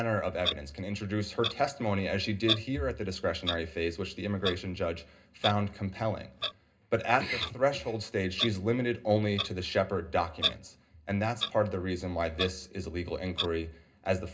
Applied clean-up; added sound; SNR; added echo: none; Clock; 9 dB; reverberation time 0.2 s.